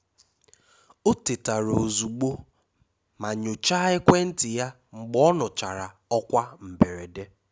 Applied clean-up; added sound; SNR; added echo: none; none; none; none.